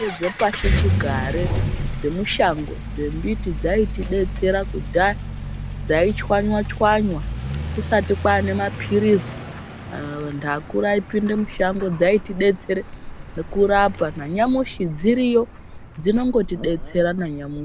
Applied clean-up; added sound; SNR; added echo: none; Accelerating, revving, vroom; 6 dB; none.